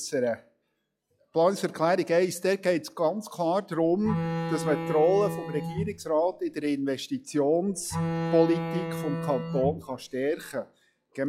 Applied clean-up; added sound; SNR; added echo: classical method log-MMSE.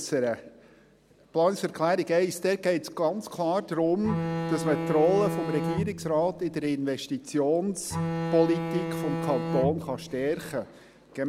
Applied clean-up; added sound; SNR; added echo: none; Bowed string instrument; 4 dB; none.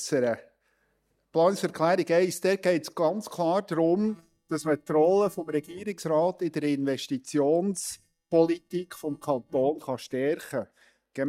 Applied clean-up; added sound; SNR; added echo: neural mask model DeepFilterNet 3.